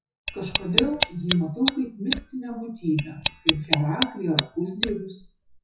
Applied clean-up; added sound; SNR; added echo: classical method WPE with log-MMSE.